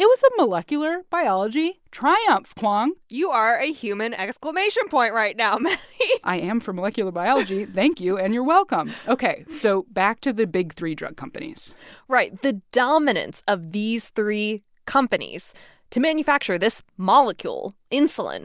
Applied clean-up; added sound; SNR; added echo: none; none; none; none.